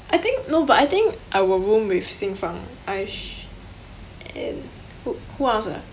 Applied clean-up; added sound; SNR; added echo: none; none; none; none.